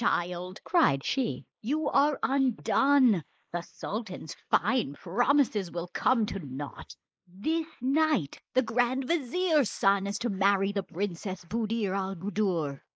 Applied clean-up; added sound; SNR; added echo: neural mask model Resemble Enhance denoiser.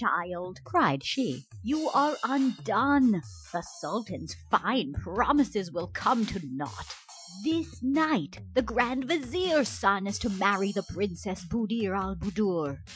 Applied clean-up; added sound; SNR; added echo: classical method Wiener filter.